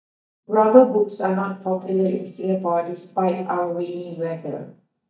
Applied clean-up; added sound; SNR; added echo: neural mask model DeepFilterNet 3.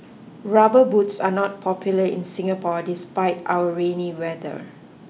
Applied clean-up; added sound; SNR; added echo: none; none; none; none.